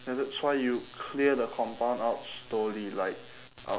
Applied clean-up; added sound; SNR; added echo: none; none; none; none.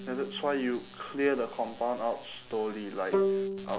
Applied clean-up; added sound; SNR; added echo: none; Bowed string instrument; 3 dB; none.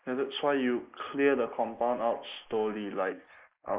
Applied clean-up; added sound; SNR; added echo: neural mask model Resemble Enhance denoiser.